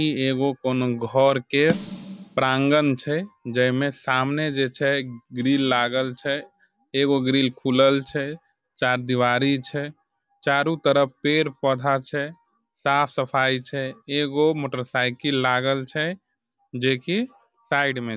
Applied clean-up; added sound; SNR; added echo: none; Snare drum; 12 dB; none.